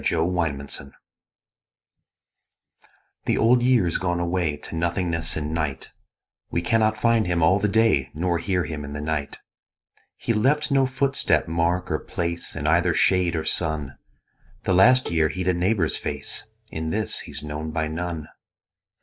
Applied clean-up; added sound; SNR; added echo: neural mask model DeepFilterNet 3.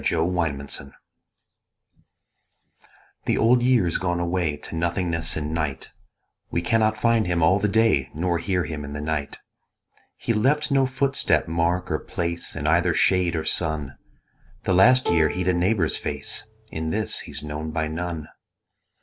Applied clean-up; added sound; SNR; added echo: none; Plucked string instrument; 9 dB; none.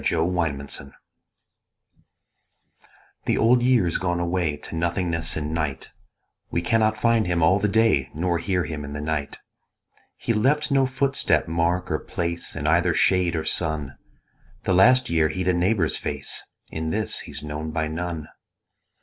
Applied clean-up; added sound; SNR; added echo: none; none; none; none.